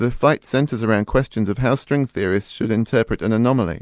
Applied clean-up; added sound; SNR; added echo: none; none; none; none.